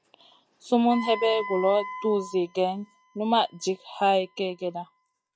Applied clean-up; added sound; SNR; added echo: classical method log-MMSE.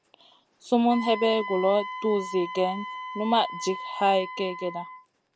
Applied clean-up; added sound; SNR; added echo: none; Wind instrument, woodwind instrument; 11 dB; none.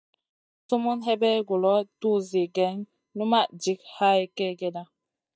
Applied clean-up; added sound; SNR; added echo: neural mask model DeepFilterNet 3.